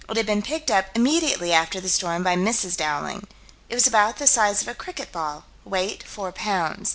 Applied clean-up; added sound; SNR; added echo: none; none; none; none.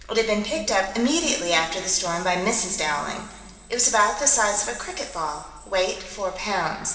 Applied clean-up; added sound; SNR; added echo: none; none; none; reverberation time 2.9 s.